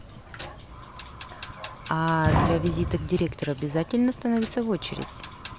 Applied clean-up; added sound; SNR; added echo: none; Fire; 5 dB; none.